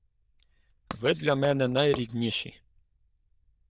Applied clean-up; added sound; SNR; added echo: neural diffusion model UNIVERSE++.